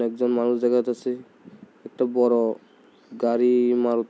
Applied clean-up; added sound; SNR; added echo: none; none; none; none.